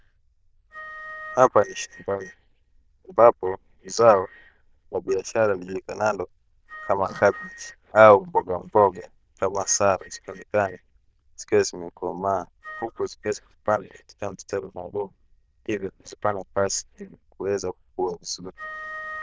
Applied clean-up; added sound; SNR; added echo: neural diffusion model UNIVERSE++.